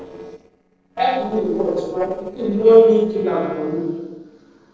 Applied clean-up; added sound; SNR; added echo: neural separator model SepFormer DNS4.